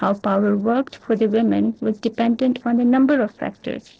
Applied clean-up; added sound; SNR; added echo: neural separator model SepFormer DNS4.